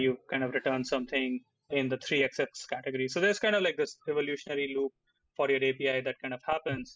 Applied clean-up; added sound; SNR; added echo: classical method spectral subtraction.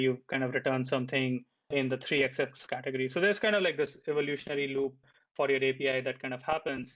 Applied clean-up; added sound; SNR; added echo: none; none; none; none.